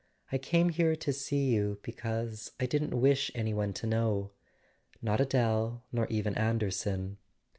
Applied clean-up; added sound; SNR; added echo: none; none; none; none.